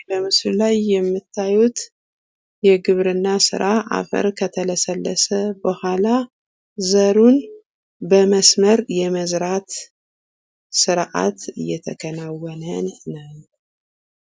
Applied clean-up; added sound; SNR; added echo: none; none; none; none.